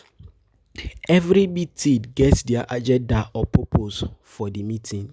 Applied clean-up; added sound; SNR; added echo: none; none; none; none.